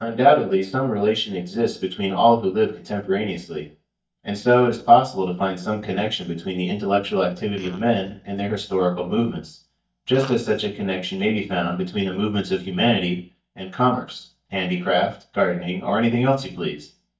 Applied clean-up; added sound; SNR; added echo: neural mask model DeepFilterNet 3.